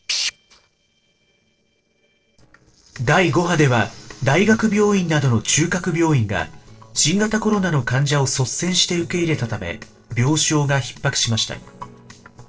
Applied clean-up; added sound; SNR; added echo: neural separator model SepFormer DNS4.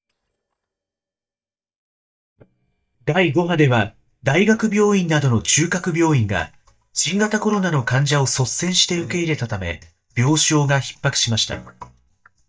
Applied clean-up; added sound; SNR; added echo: neural mask model DeepFilterNet 3.